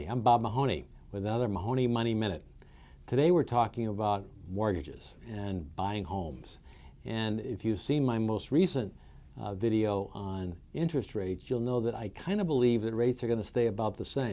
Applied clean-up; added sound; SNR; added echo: none; none; none; none.